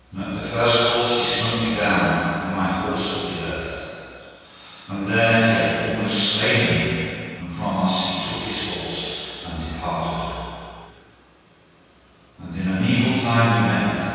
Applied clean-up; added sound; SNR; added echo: none; none; none; reverberation time 2.2 s.